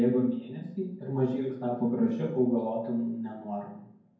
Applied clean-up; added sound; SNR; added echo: none; none; none; reverberation time 0.9 s.